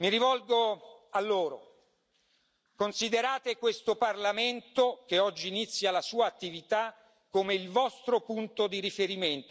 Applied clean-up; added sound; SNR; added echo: none; none; none; none.